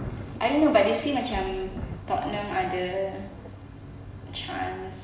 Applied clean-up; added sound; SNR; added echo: none; Thunder; 14 dB; reverberation time 0.9 s.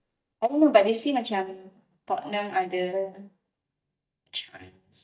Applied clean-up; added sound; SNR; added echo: neural mask model DeepFilterNet 3.